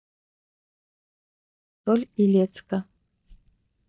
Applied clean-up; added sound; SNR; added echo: neural mask model DeepFilterNet 3.